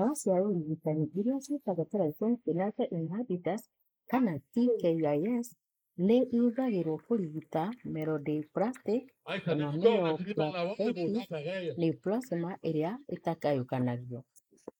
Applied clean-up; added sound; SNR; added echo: neural mask model Resemble Enhance denoiser.